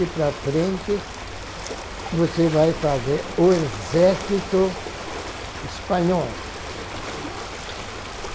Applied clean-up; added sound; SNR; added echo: none; Ocean; 9 dB; none.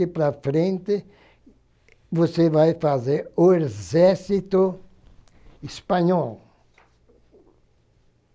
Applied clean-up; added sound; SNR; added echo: none; none; none; none.